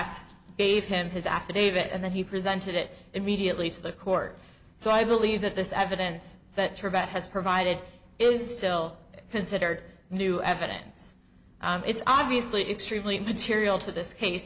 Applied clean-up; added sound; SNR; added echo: none; none; none; none.